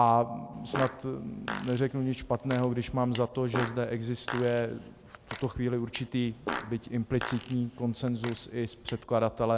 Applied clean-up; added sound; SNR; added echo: none; Fart; 11 dB; none.